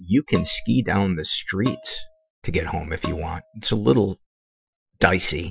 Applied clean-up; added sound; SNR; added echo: classical method Wiener filter.